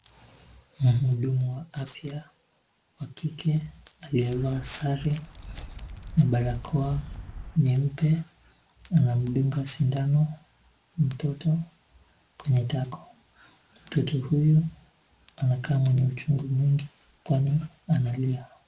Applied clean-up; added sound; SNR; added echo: none; Walk, footsteps; 13 dB; none.